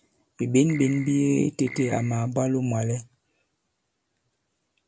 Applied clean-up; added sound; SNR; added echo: none; Keyboard (musical); 15 dB; none.